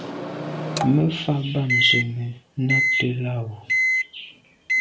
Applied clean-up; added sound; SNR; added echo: none; Microwave oven; 0 dB; none.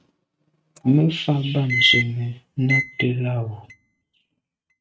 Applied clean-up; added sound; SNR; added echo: neural mask model RNNoise.